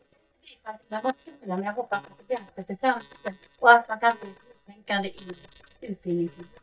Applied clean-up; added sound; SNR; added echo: neural mask model DeepFilterNet 3.